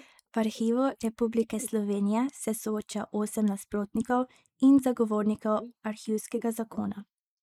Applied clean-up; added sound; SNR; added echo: neural mask model Resemble Enhance denoiser.